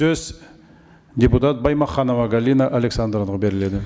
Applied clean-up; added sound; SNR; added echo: none; none; none; none.